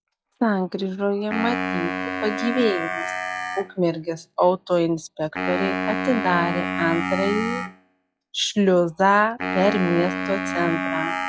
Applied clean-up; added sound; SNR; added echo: classical method log-MMSE.